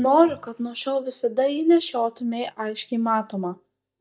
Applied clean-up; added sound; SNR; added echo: neural mask model DeepFilterNet 3.